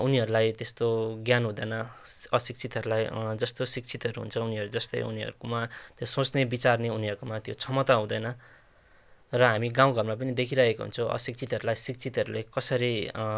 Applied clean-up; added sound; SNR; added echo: none; none; none; none.